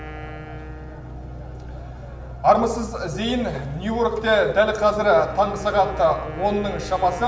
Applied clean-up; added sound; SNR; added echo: none; Wind instrument, woodwind instrument; 19 dB; reverberation time 1.0 s.